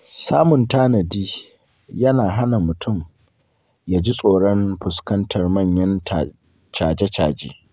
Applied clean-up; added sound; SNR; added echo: none; none; none; none.